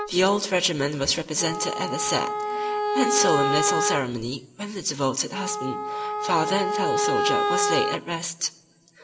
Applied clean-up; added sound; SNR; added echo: none; Wind instrument, woodwind instrument; 1 dB; reverberation time 1.0 s.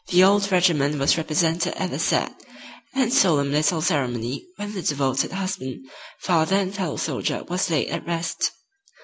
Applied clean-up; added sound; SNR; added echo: none; none; none; none.